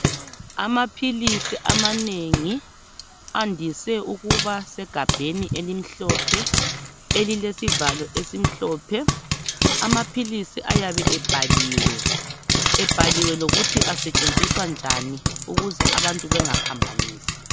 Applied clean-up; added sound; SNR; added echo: none; Frying (food); -4 dB; none.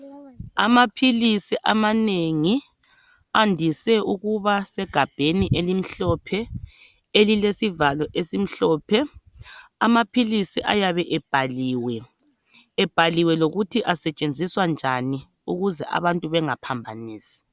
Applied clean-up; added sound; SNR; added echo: none; none; none; none.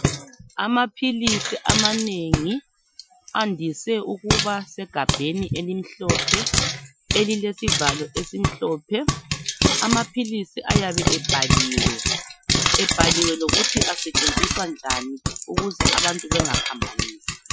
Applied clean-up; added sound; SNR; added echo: classical method Wiener filter.